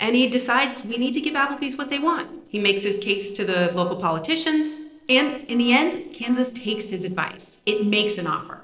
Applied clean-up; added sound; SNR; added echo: neural separator model SepFormer DNS4.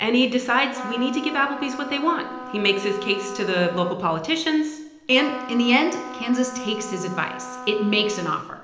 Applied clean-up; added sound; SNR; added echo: none; Trumpet; 12 dB; reverberation time 0.9 s.